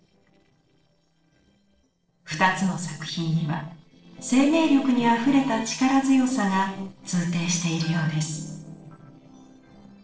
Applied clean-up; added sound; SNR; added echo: neural separator model SepFormer DNS4.